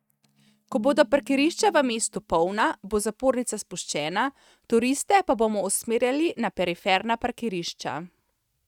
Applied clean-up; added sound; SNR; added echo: neural mask model RNNoise.